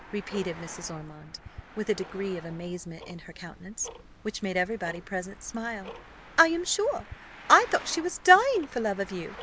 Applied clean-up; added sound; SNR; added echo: none; Tick-tock + Traffic noise, roadway noise; 17 dB; none.